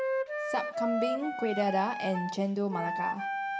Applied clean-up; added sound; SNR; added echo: none; Wind instrument, woodwind instrument; 1 dB; reverberation time 0.6 s.